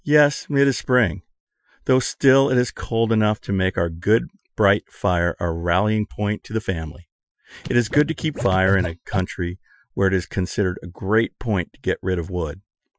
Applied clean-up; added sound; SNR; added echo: classical method Wiener filter.